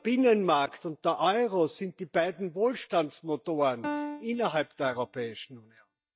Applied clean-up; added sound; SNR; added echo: neural mask model DeepFilterNet 3.